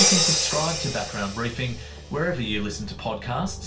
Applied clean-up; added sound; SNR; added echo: none; Crash cymbal; 0 dB; reverberation time 0.3 s.